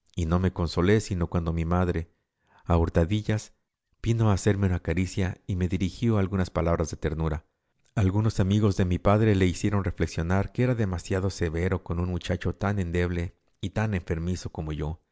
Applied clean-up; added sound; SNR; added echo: none; none; none; none.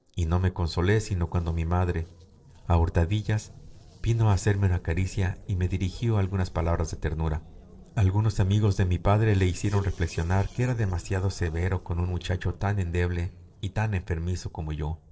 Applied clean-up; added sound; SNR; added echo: neural separator model SepFormer DNS4.